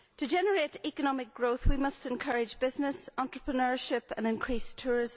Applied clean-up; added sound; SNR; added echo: none; none; none; none.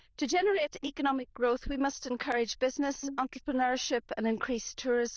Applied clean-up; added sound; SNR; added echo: neural diffusion model UNIVERSE++.